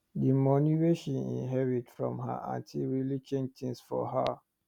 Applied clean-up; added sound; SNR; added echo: none; none; none; none.